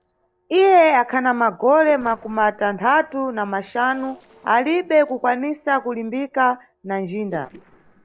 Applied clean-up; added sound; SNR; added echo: neural separator model SepFormer DNS4.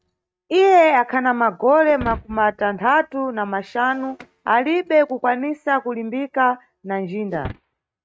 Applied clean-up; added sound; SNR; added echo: neural mask model RNNoise.